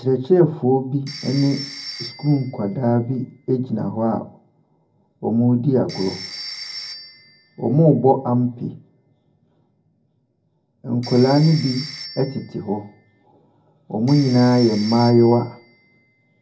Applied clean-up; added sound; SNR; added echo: none; Telephone; 18 dB; reverberation time 0.4 s.